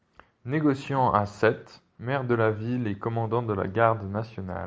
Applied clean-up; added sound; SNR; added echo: none; none; none; none.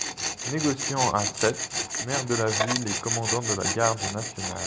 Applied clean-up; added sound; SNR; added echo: none; Tools; 1 dB; none.